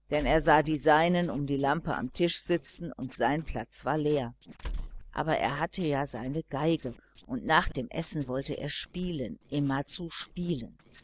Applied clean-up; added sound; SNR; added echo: neural separator model SepFormer DNS4.